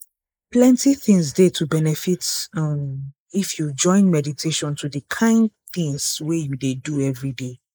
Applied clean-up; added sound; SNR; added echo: neural mask model Resemble Enhance denoiser.